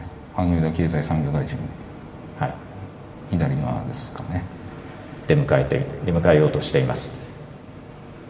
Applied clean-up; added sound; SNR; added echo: none; none; none; reverberation time 3.0 s.